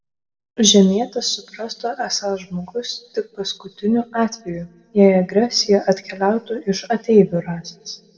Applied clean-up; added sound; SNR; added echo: none; none; none; reverberation time 1.1 s.